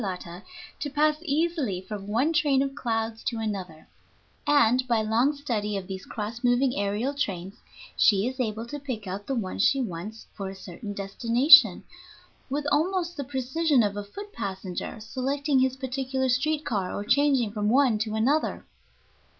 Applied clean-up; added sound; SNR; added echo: none; none; none; none.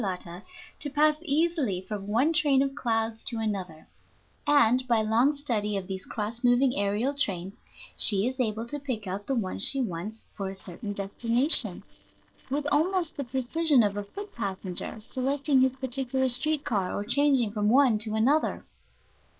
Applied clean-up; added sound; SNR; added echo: neural separator model SepFormer DNS4.